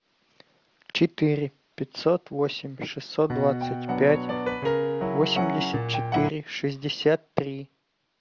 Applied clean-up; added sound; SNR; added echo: none; Piano; 0 dB; none.